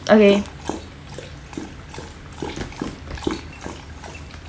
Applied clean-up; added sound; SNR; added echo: none; Dog; 10 dB; none.